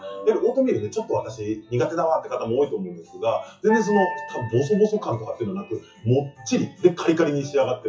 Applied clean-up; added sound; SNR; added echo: classical method WPE with log-MMSE.